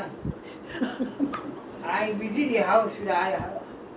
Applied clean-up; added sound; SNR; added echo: none; none; none; none.